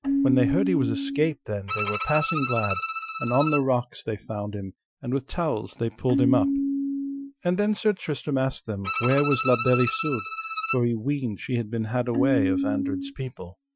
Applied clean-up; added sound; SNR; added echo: classical method Wiener filter.